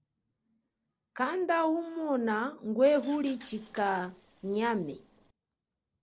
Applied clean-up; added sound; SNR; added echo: neural separator model SepFormer DNS4.